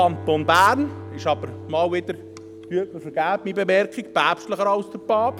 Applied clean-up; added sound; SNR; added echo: none; Bowed string instrument + Telephone; 15 dB; none.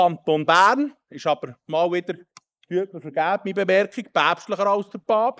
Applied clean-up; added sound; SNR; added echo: neural mask model Resemble Enhance denoiser.